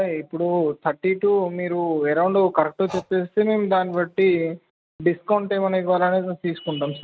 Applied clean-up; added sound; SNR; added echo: neural mask model RNNoise.